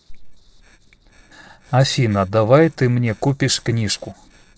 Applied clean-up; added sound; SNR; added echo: neural separator model SepFormer DNS4.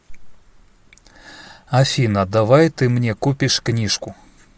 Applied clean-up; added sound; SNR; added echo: none; none; none; none.